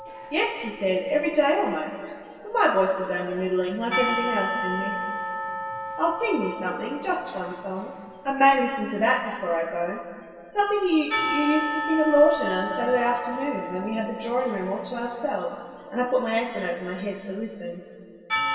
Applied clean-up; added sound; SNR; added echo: none; Church bell / Percussion; 8 dB; reverberation time 2.5 s.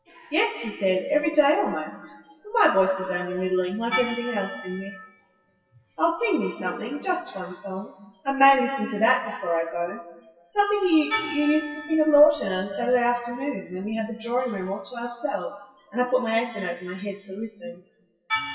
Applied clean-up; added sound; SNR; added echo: classical method WPE with log-MMSE.